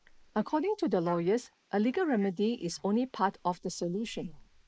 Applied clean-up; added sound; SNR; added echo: neural mask model Resemble Enhance denoiser.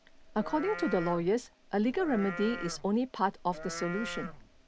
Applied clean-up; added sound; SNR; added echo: none; Livestock, farm animals, working animals; 11 dB; none.